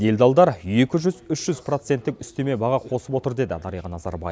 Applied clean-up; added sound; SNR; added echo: none; none; none; none.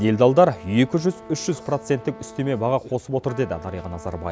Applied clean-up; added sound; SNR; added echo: none; Trumpet; 19 dB; none.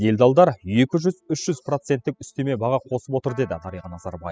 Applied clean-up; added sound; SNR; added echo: classical method spectral subtraction.